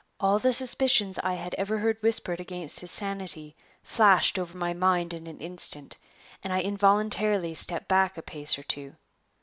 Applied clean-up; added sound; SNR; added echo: none; none; none; none.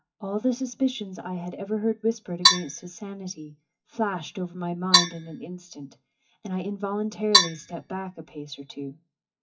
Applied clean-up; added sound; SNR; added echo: classical method WPE with log-MMSE.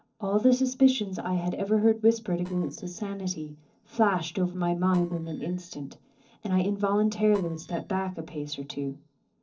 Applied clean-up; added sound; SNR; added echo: neural separator model SepFormer DNS4.